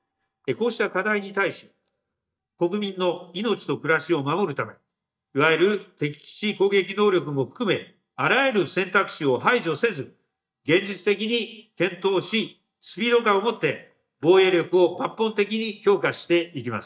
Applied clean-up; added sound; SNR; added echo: neural mask model DeepFilterNet 3.